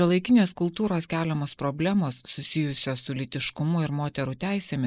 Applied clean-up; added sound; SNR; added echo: neural mask model Resemble Enhance denoiser.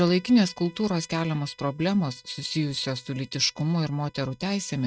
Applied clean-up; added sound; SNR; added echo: neural mask model RNNoise.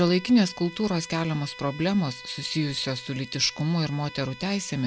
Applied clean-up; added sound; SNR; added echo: none; Bowed string instrument; 18 dB; none.